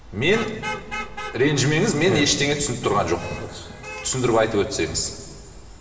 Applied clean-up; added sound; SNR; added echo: none; Traffic noise, roadway noise / Vehicle horn, car horn, honking; 14 dB; reverberation time 2.8 s.